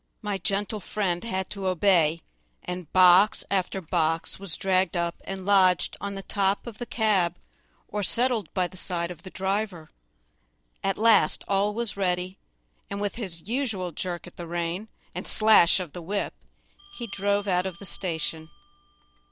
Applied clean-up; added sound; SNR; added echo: neural separator model SepFormer DNS4.